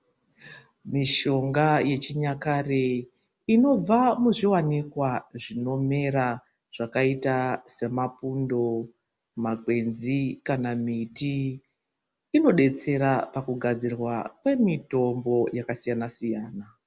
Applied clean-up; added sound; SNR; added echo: none; none; none; none.